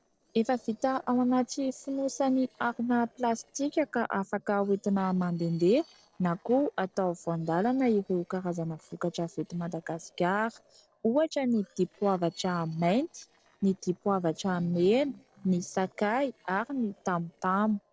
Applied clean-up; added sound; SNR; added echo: neural separator model SepFormer DNS4.